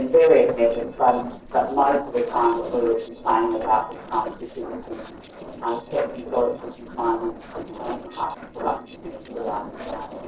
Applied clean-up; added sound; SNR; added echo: neural separator model SepFormer DNS4.